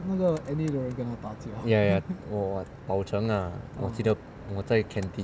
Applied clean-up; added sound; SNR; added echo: none; none; none; none.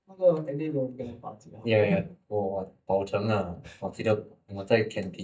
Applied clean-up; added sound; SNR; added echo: neural mask model DeepFilterNet 3.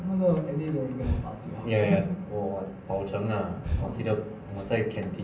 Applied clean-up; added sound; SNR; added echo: none; Breathing; 9 dB; reverberation time 0.6 s.